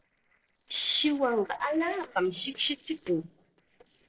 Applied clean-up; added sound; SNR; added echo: neural separator model SepFormer DNS4.